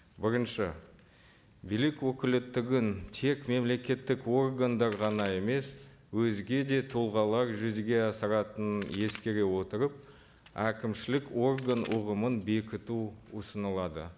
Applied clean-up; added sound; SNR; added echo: none; Crack; 16 dB; none.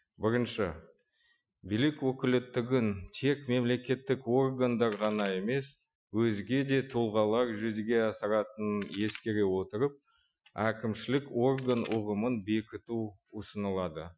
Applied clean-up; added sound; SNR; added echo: classical method Wiener filter.